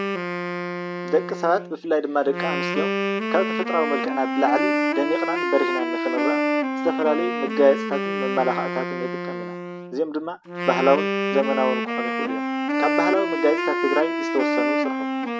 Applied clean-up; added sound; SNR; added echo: none; Wind instrument, woodwind instrument; 0 dB; none.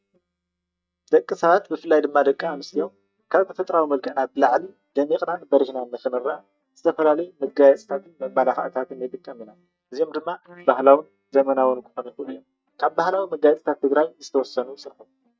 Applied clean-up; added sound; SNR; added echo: neural mask model DeepFilterNet 3.